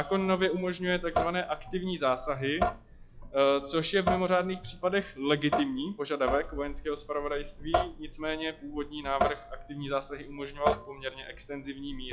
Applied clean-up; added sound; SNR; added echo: classical method log-MMSE.